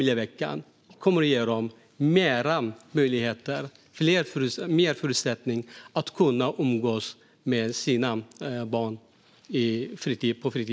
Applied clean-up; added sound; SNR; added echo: none; none; none; none.